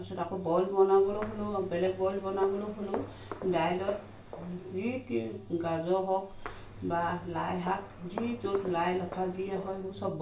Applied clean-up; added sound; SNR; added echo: none; Walk, footsteps; 13 dB; reverberation time 0.2 s.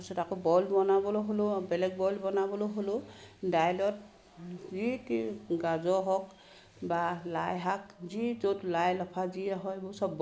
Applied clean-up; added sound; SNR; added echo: none; none; none; none.